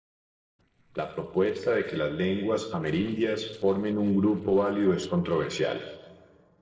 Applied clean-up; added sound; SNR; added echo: neural separator model SepFormer DNS4.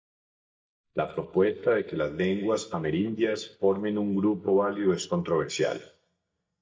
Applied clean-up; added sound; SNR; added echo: neural mask model DeepFilterNet 3.